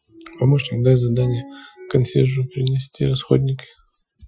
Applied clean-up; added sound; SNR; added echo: classical method Wiener filter.